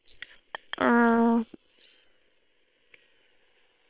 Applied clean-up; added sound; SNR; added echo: neural separator model SepFormer WHAM!.